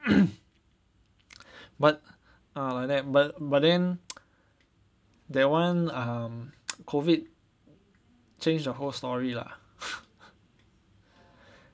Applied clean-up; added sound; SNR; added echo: none; none; none; none.